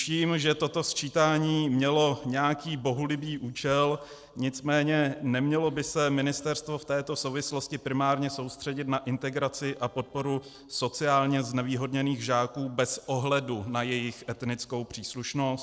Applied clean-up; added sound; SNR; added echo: neural separator model SepFormer DNS4.